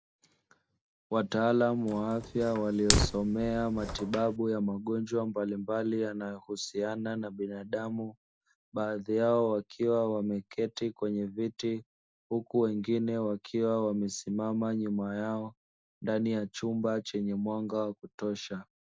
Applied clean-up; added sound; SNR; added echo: none; Fire; 2 dB; none.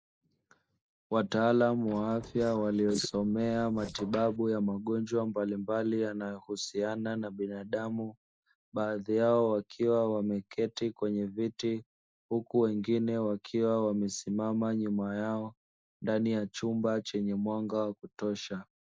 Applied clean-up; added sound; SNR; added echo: neural mask model Resemble Enhance denoiser.